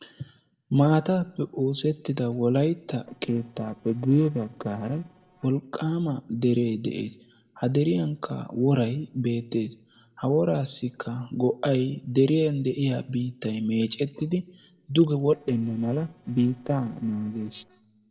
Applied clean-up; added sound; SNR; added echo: neural separator model SepFormer DNS4.